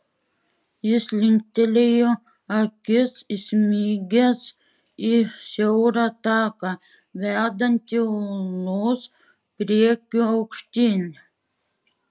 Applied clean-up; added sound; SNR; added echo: none; none; none; none.